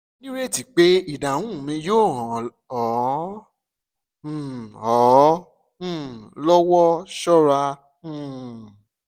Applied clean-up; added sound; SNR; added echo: none; none; none; none.